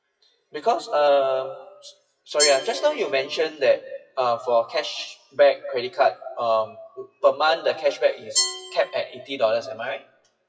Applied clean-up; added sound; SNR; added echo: classical method WPE with log-MMSE.